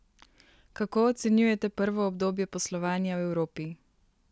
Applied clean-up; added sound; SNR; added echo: none; none; none; none.